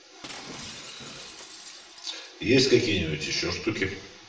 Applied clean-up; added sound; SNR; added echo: none; Shatter; 18 dB; reverberation time 0.7 s.